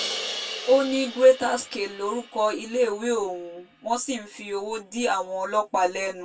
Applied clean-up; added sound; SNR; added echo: none; Crash cymbal; 14 dB; reverberation time 0.1 s.